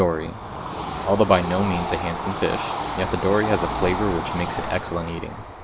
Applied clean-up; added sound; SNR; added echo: none; Train / Bird vocalization, bird call, bird song; 4 dB; none.